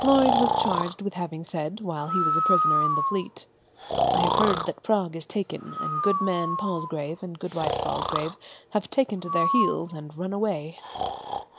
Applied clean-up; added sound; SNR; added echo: none; Breathing; 0 dB; none.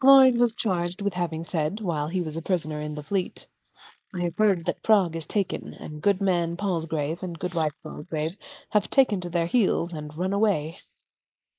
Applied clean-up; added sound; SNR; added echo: neural mask model Resemble Enhance denoiser.